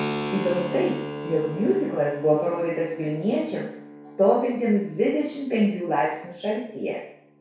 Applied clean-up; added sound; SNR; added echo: none; Keyboard (musical); 11 dB; reverberation time 0.6 s.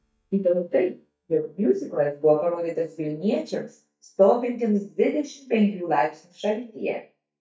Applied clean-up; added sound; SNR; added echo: neural mask model DeepFilterNet 3.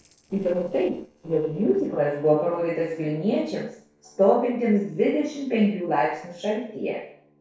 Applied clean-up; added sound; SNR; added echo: neural separator model SepFormer DNS4.